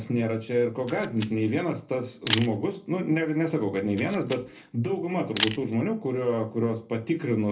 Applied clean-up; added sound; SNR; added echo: none; Camera; 11 dB; reverberation time 0.3 s.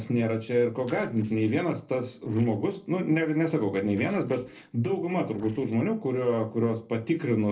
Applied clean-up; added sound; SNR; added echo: neural separator model SepFormer DNS4.